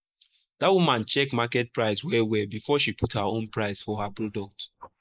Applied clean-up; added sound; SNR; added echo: neural mask model Resemble Enhance denoiser.